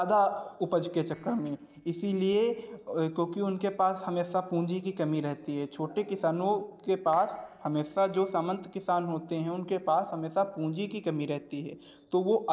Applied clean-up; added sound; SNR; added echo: neural separator model SepFormer DNS4.